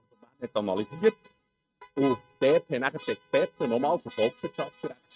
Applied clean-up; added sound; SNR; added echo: neural mask model RNNoise.